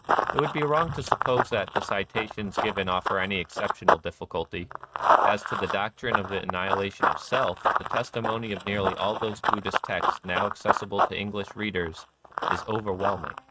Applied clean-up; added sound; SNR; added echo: neural mask model RNNoise.